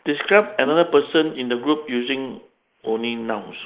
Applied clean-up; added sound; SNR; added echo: neural mask model Resemble Enhance denoiser.